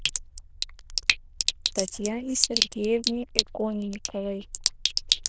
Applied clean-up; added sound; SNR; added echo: neural diffusion model UNIVERSE++.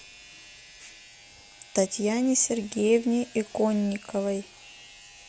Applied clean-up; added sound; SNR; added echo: none; none; none; none.